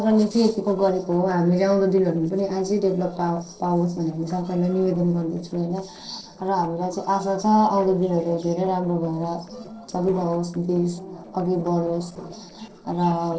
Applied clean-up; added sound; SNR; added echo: neural separator model SepFormer DNS4.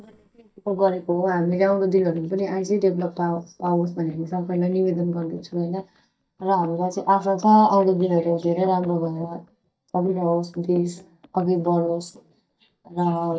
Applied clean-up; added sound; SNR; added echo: neural mask model DeepFilterNet 3.